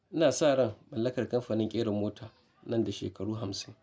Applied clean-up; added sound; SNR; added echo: none; none; none; none.